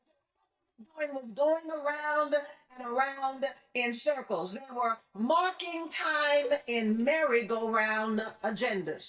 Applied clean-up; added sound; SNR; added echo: neural mask model DeepFilterNet 3.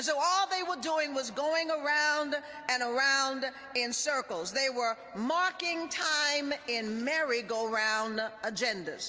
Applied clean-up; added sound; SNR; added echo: none; none; none; none.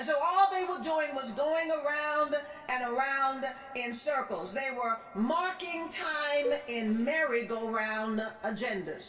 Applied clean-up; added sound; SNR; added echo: none; Cowbell; 11 dB; reverberation time 0.2 s.